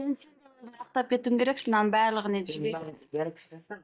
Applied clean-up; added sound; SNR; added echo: neural mask model DeepFilterNet 3.